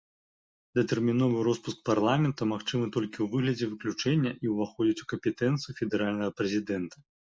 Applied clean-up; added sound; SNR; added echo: none; none; none; none.